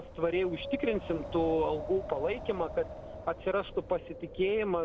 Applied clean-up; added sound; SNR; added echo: none; Wind; 10 dB; none.